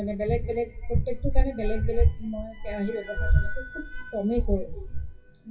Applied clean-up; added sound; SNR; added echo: classical method WPE with log-MMSE.